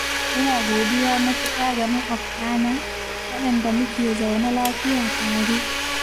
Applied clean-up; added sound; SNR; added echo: none; Domestic sounds, home sounds; 3 dB; none.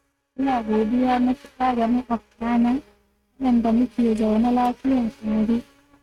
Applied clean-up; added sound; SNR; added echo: neural mask model RNNoise.